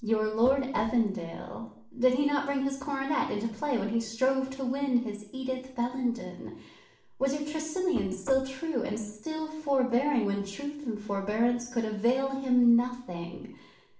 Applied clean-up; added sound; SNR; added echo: none; Knock; 16 dB; reverberation time 0.6 s.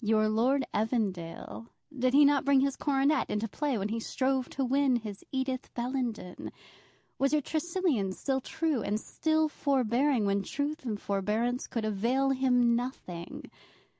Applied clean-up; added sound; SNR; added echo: none; none; none; none.